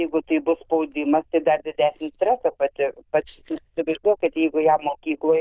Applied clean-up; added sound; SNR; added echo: neural diffusion model UNIVERSE++.